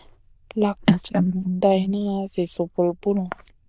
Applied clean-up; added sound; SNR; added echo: neural diffusion model UNIVERSE++.